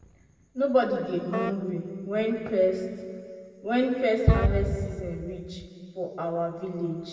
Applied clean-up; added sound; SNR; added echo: none; Wind instrument, woodwind instrument; 9 dB; reverberation time 2.2 s.